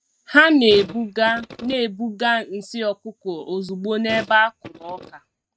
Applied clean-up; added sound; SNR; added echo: neural mask model RNNoise.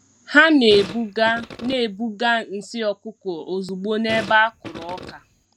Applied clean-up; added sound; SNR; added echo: none; Fart; 15 dB; none.